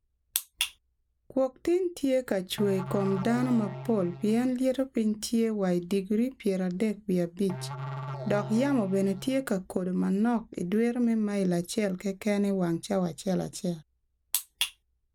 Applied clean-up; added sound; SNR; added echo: none; Musical instrument; 10 dB; none.